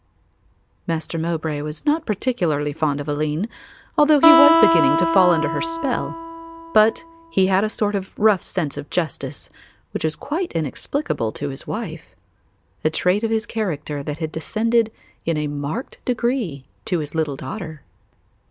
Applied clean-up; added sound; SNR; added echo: none; Acoustic guitar; -1 dB; none.